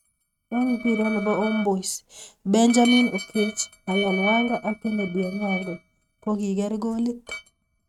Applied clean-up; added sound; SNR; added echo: neural mask model RNNoise.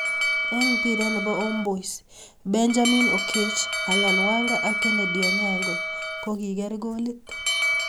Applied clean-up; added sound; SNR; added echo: none; Alarm; -1 dB; none.